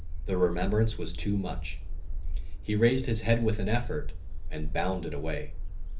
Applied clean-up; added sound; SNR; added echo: none; Bark; 1 dB; reverberation time 0.3 s.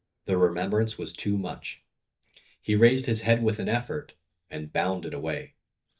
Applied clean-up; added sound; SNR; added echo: neural mask model DeepFilterNet 3.